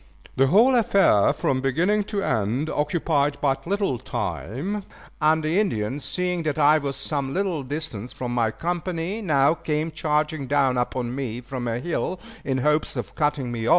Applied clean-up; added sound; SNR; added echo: none; none; none; none.